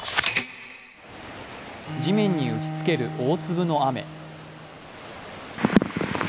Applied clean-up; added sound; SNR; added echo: none; Bowed string instrument; 9 dB; none.